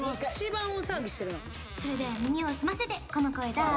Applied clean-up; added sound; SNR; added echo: none; Door; 18 dB; none.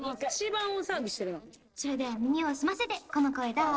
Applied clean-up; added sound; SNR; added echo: neural separator model SepFormer DNS4.